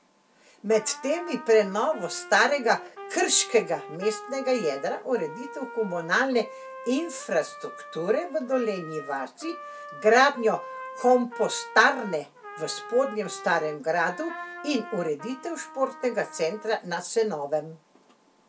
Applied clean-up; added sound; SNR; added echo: none; Wind instrument, woodwind instrument + Trumpet; 15 dB; none.